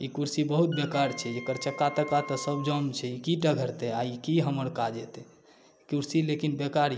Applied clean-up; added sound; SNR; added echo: none; Wind instrument, woodwind instrument; 14 dB; none.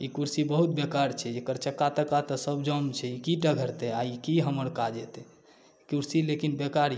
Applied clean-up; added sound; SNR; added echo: none; none; none; none.